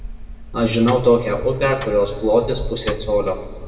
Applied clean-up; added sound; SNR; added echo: none; Tick-tock; 11 dB; reverberation time 1.6 s.